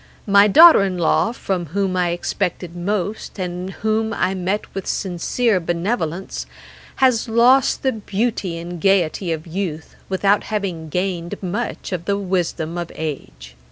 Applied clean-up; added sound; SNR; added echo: none; none; none; none.